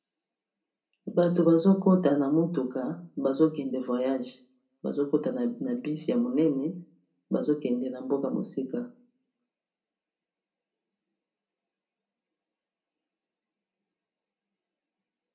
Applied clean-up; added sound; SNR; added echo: none; none; none; reverberation time 0.3 s.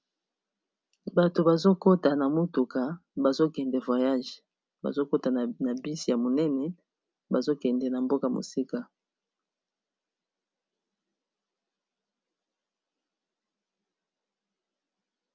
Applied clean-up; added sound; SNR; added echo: none; none; none; none.